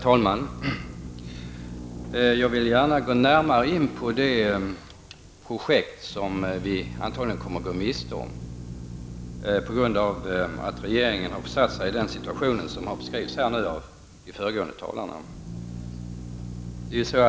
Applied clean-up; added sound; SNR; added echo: none; Drill; 11 dB; none.